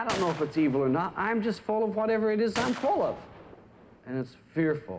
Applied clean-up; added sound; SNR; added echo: none; Gunshot, gunfire; 14 dB; none.